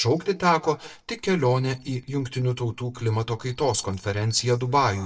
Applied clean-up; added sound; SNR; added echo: neural mask model DeepFilterNet 3.